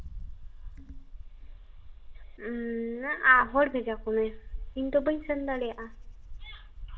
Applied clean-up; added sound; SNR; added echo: none; Wind; 11 dB; reverberation time 0.3 s.